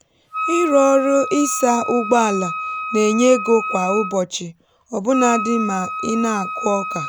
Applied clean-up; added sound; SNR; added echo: none; Wind instrument, woodwind instrument; 7 dB; none.